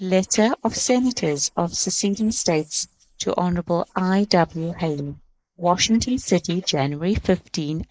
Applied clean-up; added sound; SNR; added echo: neural mask model Resemble Enhance denoiser.